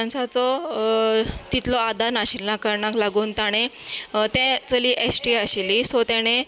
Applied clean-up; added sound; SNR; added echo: none; none; none; none.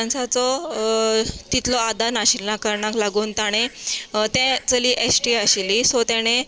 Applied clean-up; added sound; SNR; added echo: neural separator model SepFormer DNS4.